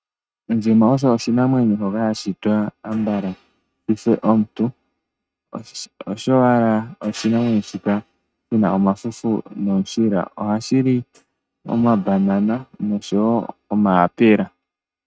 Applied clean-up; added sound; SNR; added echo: neural mask model RNNoise.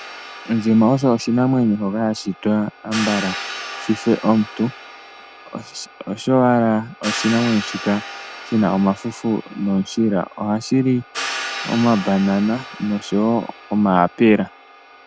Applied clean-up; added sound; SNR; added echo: none; Hi-hat; 13 dB; none.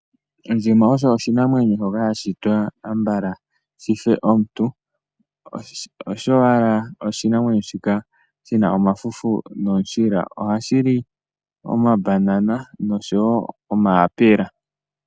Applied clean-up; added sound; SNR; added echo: none; none; none; none.